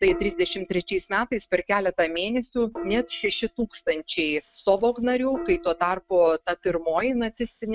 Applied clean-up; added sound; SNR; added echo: neural mask model RNNoise.